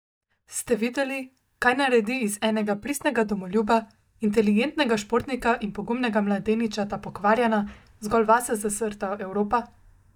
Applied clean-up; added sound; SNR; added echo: neural mask model DeepFilterNet 3.